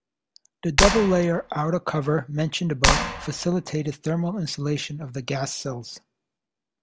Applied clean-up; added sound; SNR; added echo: none; Clapping; -2 dB; none.